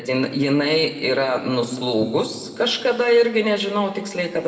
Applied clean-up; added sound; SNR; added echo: none; none; none; reverberation time 1.4 s.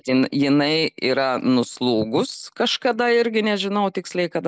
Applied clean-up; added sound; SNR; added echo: none; none; none; none.